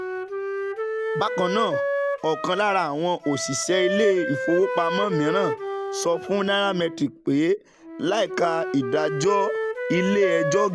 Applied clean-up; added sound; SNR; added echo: none; Wind instrument, woodwind instrument; 4 dB; none.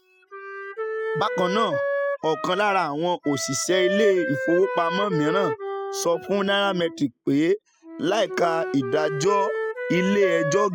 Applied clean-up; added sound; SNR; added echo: classical method spectral subtraction.